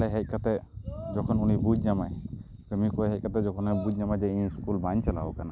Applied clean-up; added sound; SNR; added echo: none; none; none; none.